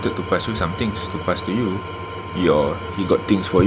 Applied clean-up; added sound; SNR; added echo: none; Engine / Tools; 10 dB; none.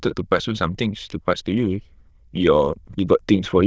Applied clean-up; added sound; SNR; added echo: neural diffusion model UNIVERSE++.